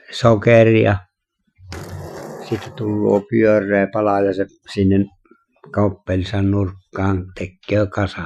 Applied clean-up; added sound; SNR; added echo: classical method Wiener filter.